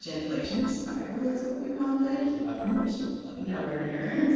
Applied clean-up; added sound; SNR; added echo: neural separator model SepFormer DNS4.